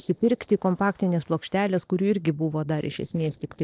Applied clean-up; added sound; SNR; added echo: neural separator model SepFormer DNS4.